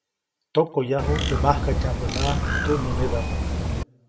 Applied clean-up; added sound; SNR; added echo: none; Bird; -3 dB; reverberation time 1.1 s.